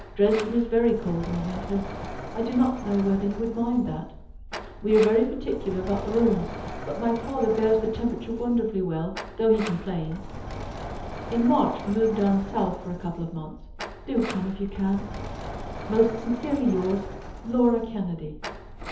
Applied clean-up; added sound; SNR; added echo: none; Sliding door; 10 dB; reverberation time 0.8 s.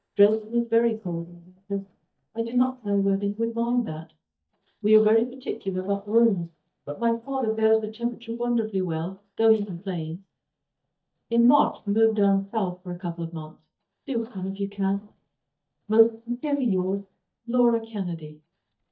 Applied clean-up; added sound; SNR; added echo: neural mask model DeepFilterNet 3.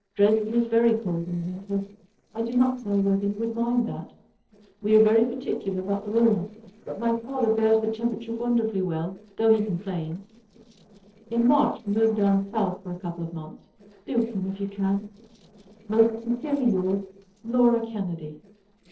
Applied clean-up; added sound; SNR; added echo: neural separator model SepFormer DNS4.